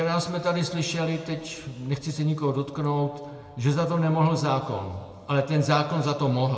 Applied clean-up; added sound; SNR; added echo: none; none; none; reverberation time 1.6 s.